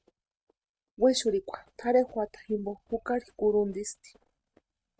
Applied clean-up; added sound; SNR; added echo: neural mask model RNNoise.